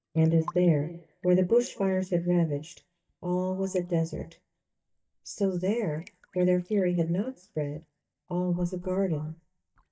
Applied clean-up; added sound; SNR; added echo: neural mask model DeepFilterNet 3.